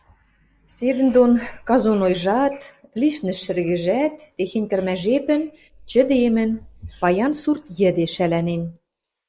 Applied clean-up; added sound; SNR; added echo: neural mask model Resemble Enhance denoiser.